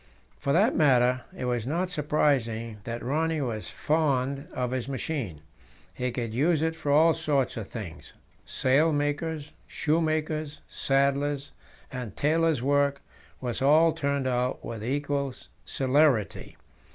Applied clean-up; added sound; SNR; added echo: none; none; none; none.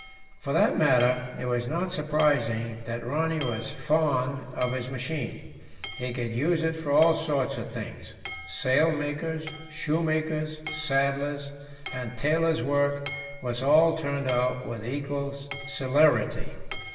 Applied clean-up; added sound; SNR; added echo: none; Hammer / Chink, clink; 18 dB; reverberation time 1.4 s.